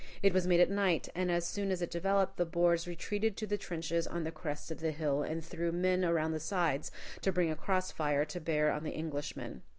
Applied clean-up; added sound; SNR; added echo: none; none; none; none.